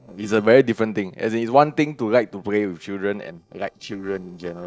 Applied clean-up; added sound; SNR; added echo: neural separator model SepFormer DNS4.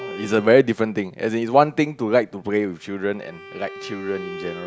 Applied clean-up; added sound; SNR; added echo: none; Bowed string instrument; 16 dB; none.